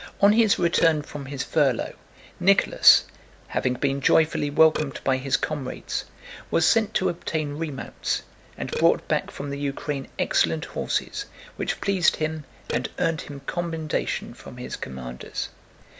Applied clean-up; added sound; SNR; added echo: none; Burping, eructation; 17 dB; none.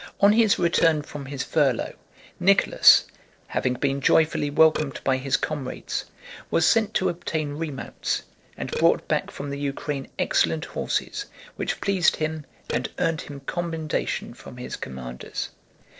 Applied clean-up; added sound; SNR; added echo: neural separator model SepFormer DNS4.